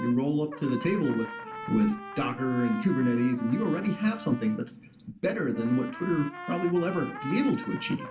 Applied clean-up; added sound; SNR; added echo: none; Trumpet; 13 dB; reverberation time 0.2 s.